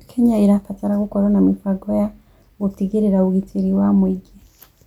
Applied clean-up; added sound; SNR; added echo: none; none; none; none.